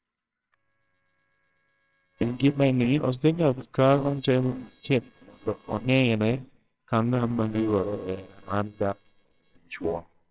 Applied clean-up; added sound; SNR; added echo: neural separator model SepFormer WHAMR!.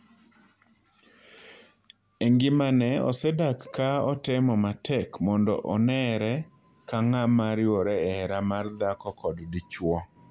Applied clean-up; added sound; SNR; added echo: none; none; none; none.